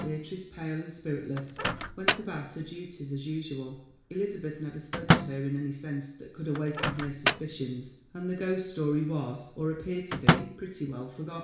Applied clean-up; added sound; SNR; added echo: none; Microwave oven; -1 dB; reverberation time 0.7 s.